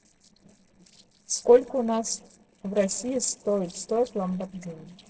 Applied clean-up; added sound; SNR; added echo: neural separator model SepFormer DNS4.